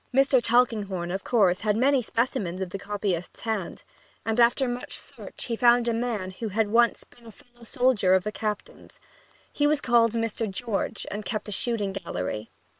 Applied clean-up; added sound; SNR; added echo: neural separator model SepFormer WHAM!.